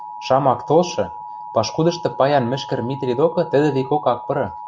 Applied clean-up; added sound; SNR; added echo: none; Alarm; 13 dB; none.